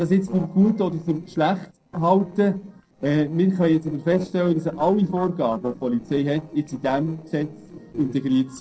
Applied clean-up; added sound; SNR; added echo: neural separator model SepFormer DNS4.